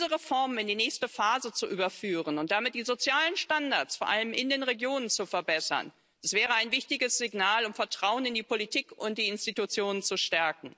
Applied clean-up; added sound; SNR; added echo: none; none; none; none.